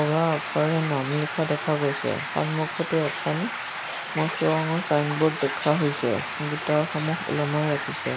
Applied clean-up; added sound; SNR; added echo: none; Stream; 6 dB; none.